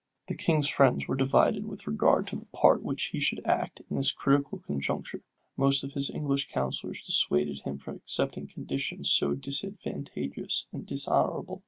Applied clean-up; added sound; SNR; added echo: none; none; none; none.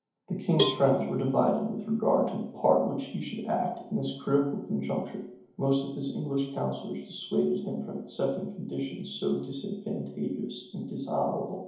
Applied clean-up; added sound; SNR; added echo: none; Cowbell; 6 dB; reverberation time 0.8 s.